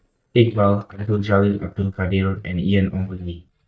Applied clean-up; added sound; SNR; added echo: neural mask model DeepFilterNet 3.